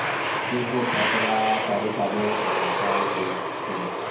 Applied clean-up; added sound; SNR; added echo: none; Aircraft; -3 dB; reverberation time 0.9 s.